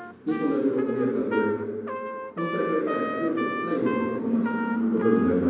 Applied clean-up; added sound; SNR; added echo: none; Trumpet; 9 dB; reverberation time 2.2 s.